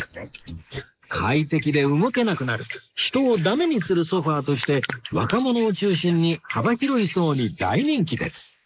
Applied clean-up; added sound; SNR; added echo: neural mask model Resemble Enhance denoiser.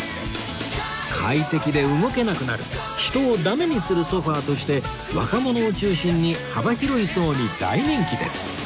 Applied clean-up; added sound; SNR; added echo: none; none; none; none.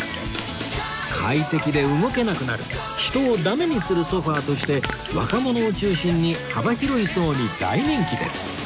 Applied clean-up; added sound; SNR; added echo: none; Drip; 17 dB; none.